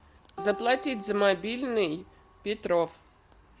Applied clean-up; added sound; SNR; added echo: none; Acoustic guitar; 15 dB; none.